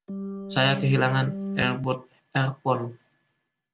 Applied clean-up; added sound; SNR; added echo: none; Organ; 6 dB; none.